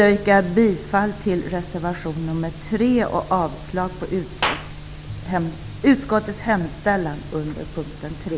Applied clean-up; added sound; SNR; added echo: none; Clapping; 12 dB; none.